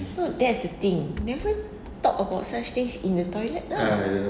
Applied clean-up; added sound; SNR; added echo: none; Rattle / Breathing; 16 dB; none.